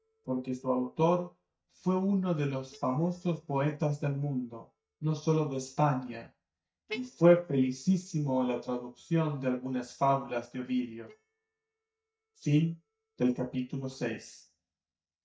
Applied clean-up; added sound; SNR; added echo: neural mask model DeepFilterNet 3.